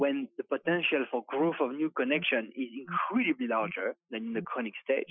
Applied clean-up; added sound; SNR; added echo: classical method Wiener filter.